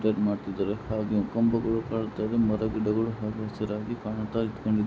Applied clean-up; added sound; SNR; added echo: none; none; none; none.